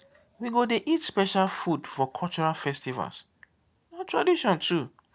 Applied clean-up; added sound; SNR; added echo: none; none; none; none.